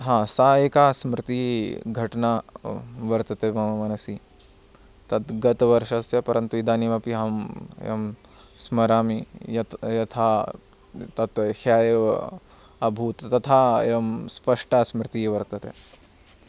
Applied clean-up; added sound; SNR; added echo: none; none; none; none.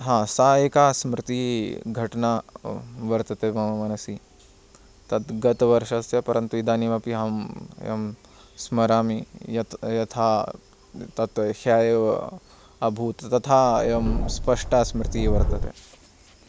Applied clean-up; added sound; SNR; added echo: none; Subway, metro, underground; 1 dB; none.